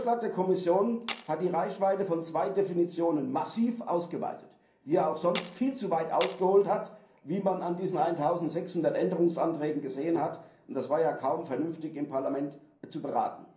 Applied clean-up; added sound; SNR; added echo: none; Tools; 10 dB; reverberation time 0.6 s.